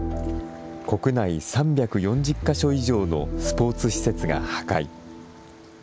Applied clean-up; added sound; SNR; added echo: none; none; none; none.